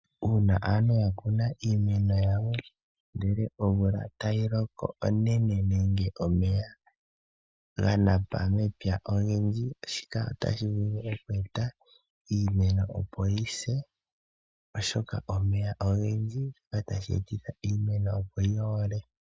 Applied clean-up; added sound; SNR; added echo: none; none; none; none.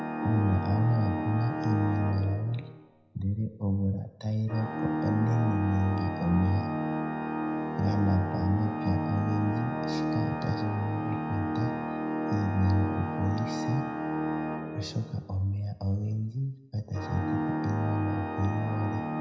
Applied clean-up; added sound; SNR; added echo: none; Organ; 3 dB; reverberation time 0.7 s.